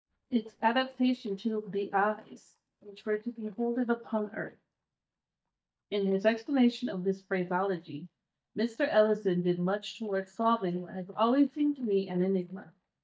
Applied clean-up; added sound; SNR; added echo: neural mask model DeepFilterNet 3.